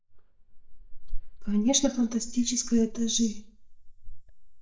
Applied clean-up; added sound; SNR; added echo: neural mask model DeepFilterNet 3.